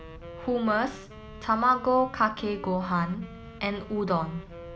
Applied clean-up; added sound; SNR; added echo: none; Wind instrument, woodwind instrument; 18 dB; none.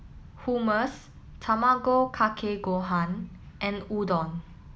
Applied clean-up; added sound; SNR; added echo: none; none; none; none.